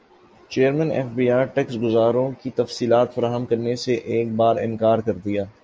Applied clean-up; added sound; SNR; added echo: none; none; none; none.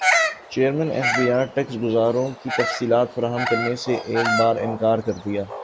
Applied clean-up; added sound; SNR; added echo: none; Bird vocalization, bird call, bird song; 4 dB; none.